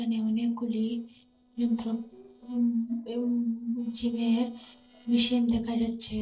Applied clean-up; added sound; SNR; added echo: neural separator model SepFormer DNS4.